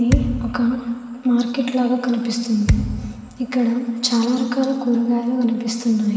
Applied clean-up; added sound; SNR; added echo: none; Thump, thud; 3 dB; reverberation time 1.6 s.